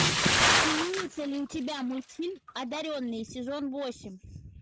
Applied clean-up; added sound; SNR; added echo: neural mask model RNNoise.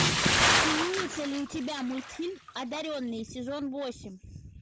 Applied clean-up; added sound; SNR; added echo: none; Bathtub (filling or washing) / Splash, splatter; -4 dB; none.